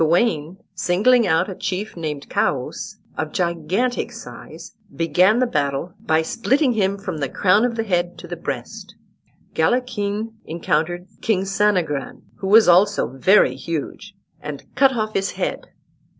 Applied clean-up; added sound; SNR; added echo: none; none; none; none.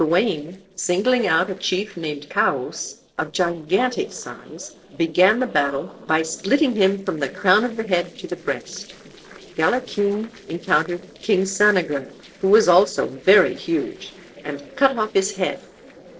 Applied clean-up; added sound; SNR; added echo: neural separator model SepFormer DNS4.